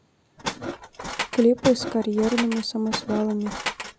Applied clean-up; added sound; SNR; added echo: none; Tools; 8 dB; none.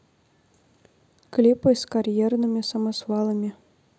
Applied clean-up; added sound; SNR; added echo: none; none; none; none.